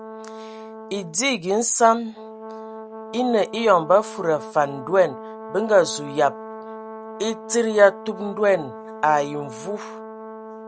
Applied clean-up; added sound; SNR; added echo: none; Brass instrument; 14 dB; none.